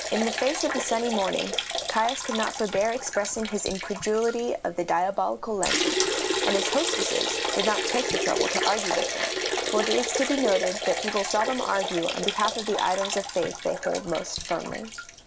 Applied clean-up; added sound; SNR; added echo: none; Liquid; 2 dB; none.